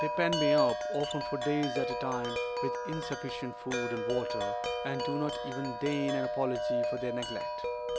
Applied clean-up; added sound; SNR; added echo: none; Wind chime; -2 dB; none.